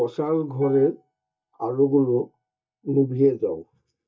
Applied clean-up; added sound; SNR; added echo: neural mask model DeepFilterNet 3.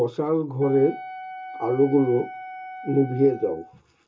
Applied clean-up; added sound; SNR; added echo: none; Wind instrument, woodwind instrument; 15 dB; reverberation time 0.2 s.